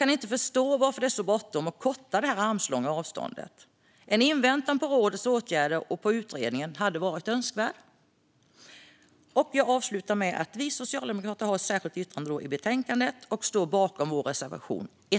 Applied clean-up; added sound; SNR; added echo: none; none; none; none.